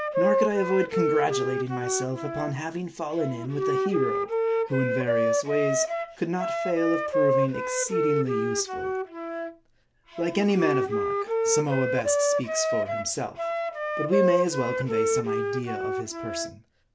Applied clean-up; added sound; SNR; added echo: none; Wind instrument, woodwind instrument; -2 dB; none.